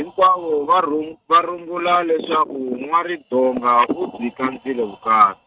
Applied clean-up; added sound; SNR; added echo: neural mask model RNNoise.